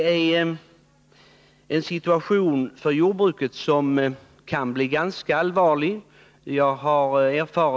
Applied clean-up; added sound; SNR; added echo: none; none; none; none.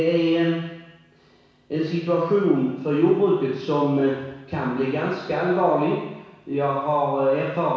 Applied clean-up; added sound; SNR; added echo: none; none; none; reverberation time 1.1 s.